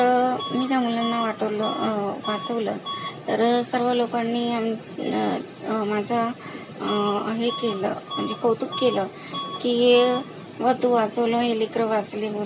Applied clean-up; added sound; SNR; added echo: none; Bus / Alarm; 14 dB; none.